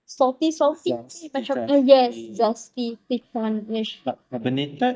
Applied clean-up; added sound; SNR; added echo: neural mask model DeepFilterNet 3.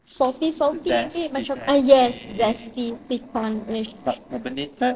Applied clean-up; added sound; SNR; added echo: neural separator model SepFormer DNS4.